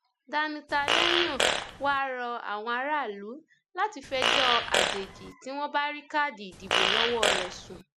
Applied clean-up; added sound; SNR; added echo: none; Fart; -4 dB; none.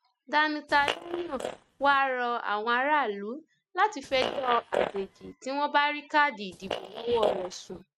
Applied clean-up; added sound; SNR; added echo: neural mask model RNNoise.